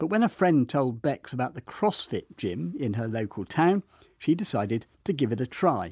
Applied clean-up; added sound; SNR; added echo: none; none; none; none.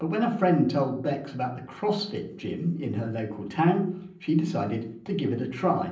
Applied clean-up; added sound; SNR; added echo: none; none; none; reverberation time 0.6 s.